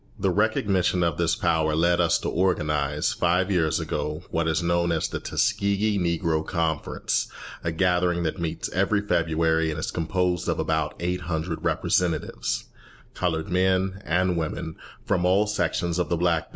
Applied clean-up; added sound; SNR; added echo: none; none; none; none.